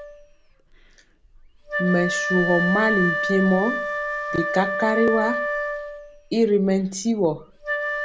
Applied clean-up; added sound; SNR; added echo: none; Wind instrument, woodwind instrument; 3 dB; none.